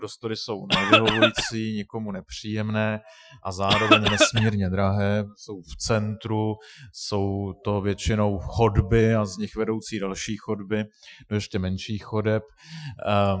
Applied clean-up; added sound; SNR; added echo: classical method Wiener filter.